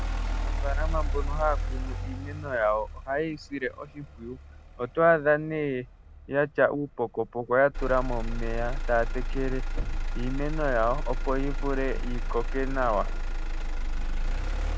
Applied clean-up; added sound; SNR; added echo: none; Motor vehicle (road); 0 dB; none.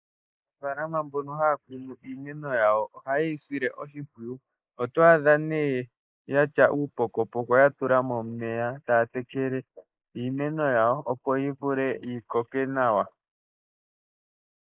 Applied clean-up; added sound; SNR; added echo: neural mask model Resemble Enhance denoiser.